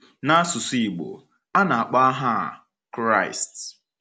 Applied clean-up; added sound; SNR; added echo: none; none; none; none.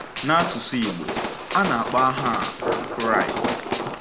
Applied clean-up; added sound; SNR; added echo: none; Thunder + Gunshot, gunfire; 3 dB; none.